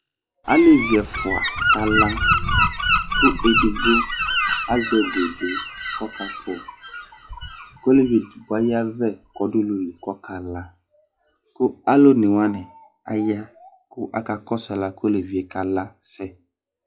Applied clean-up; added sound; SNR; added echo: classical method log-MMSE.